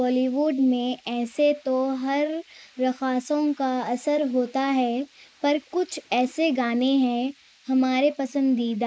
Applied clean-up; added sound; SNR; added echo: neural mask model Resemble Enhance denoiser.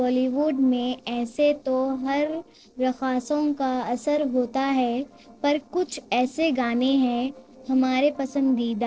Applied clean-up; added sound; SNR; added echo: neural separator model SepFormer DNS4.